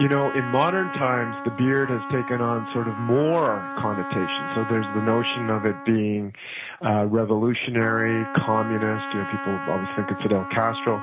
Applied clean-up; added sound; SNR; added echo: none; Trumpet; 9 dB; none.